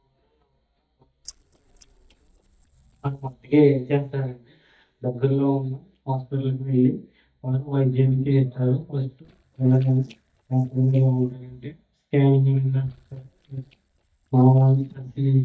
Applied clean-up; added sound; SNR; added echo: neural mask model DeepFilterNet 3.